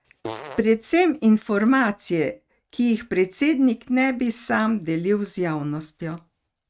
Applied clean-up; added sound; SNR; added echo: neural mask model RNNoise.